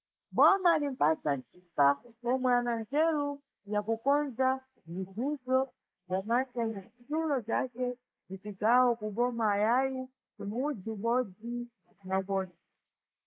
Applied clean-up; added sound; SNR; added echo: neural mask model Resemble Enhance denoiser.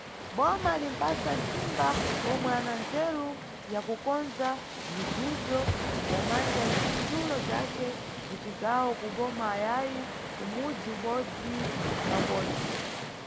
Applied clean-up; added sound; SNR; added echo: none; Waves, surf; 1 dB; none.